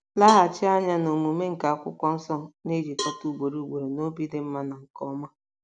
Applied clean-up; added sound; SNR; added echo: none; Cowbell; 14 dB; none.